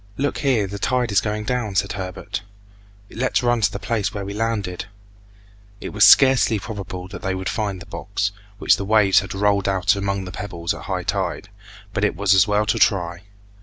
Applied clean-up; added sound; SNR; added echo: none; none; none; none.